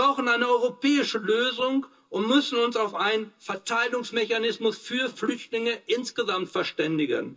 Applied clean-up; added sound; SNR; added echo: none; none; none; reverberation time 0.2 s.